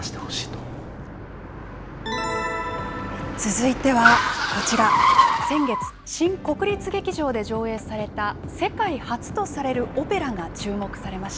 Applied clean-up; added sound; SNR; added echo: none; Car; 1 dB; none.